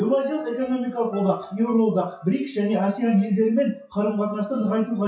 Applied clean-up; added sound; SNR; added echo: classical method WPE with log-MMSE.